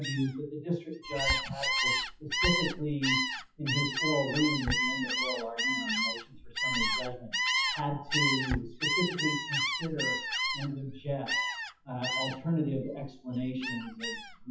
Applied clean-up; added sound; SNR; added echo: classical method WPE with log-MMSE.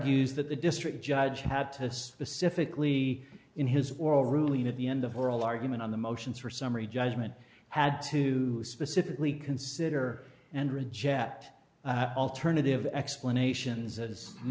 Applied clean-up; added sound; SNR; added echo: none; none; none; none.